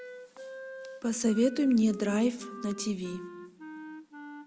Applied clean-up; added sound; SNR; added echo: none; Wind instrument, woodwind instrument; 14 dB; none.